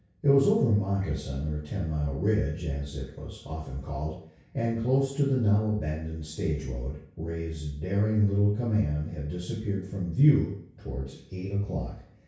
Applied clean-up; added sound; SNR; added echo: none; none; none; reverberation time 0.6 s.